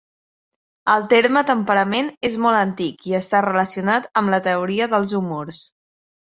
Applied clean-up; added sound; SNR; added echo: none; none; none; none.